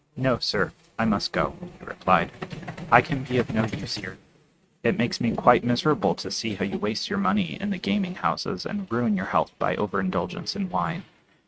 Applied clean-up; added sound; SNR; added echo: neural mask model RNNoise.